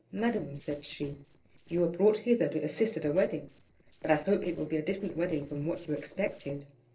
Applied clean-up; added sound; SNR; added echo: neural separator model SepFormer DNS4.